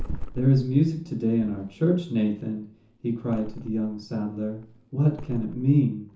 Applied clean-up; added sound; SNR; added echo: none; Thump, thud; 13 dB; reverberation time 0.9 s.